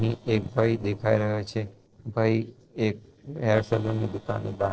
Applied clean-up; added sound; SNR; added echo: neural separator model SepFormer DNS4.